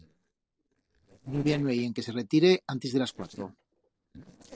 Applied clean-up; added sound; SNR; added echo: neural separator model SepFormer DNS4.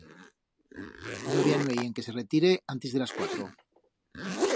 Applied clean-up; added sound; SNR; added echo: none; Zipper (clothing); 3 dB; none.